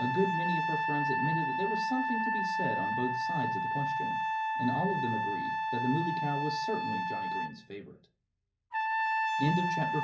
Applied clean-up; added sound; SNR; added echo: none; Trumpet; -3 dB; reverberation time 0.5 s.